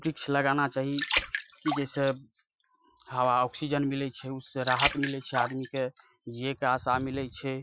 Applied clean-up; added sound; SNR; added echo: classical method Wiener filter.